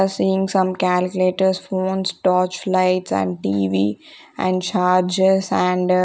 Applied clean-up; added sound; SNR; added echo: none; none; none; none.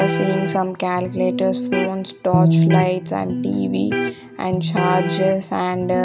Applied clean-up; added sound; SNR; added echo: none; Electric guitar; 0 dB; none.